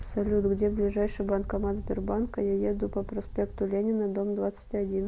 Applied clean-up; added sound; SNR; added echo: none; Wind; 10 dB; none.